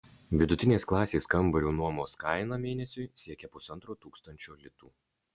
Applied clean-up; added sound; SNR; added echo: none; none; none; none.